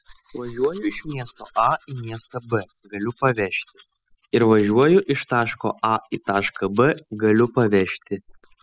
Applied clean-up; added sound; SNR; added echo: classical method spectral subtraction.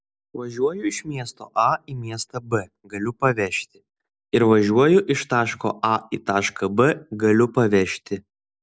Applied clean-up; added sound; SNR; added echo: none; none; none; none.